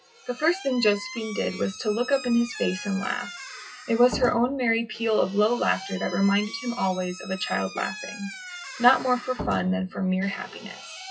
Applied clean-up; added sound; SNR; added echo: classical method WPE with log-MMSE.